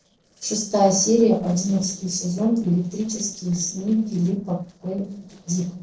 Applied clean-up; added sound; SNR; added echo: neural separator model SepFormer DNS4.